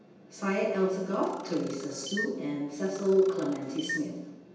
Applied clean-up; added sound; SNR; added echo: none; Camera; 12 dB; reverberation time 0.9 s.